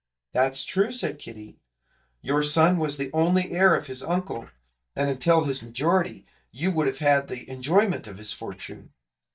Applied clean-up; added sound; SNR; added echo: neural mask model DeepFilterNet 3.